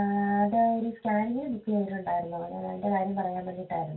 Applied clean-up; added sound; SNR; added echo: none; none; none; reverberation time 0.2 s.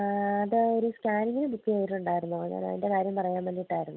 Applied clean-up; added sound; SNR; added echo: none; none; none; none.